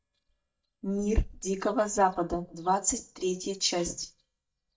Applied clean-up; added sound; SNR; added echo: neural mask model DeepFilterNet 3.